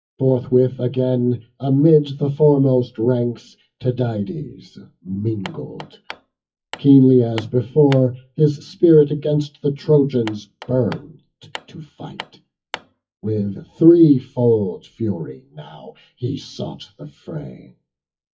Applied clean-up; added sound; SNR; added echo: classical method WPE with log-MMSE.